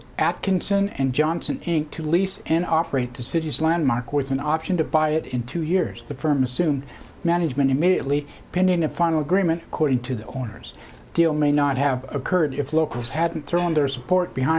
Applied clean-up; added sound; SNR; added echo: none; none; none; none.